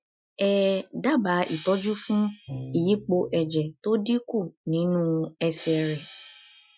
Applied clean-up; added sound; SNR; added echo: classical method Wiener filter.